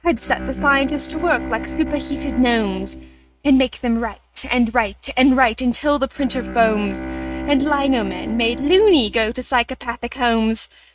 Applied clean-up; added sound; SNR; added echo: neural mask model RNNoise.